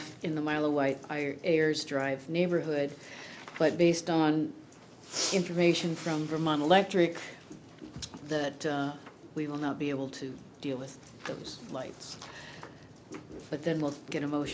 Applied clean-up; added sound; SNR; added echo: none; none; none; none.